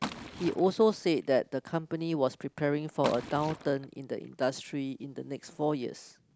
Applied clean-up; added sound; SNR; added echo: none; Liquid; 15 dB; none.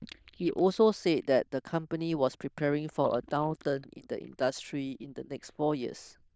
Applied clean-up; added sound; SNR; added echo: neural diffusion model UNIVERSE++.